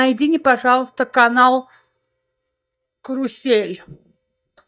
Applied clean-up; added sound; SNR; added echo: neural mask model DeepFilterNet 3.